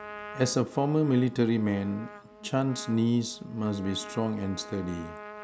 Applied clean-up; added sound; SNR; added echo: none; Trumpet; 16 dB; none.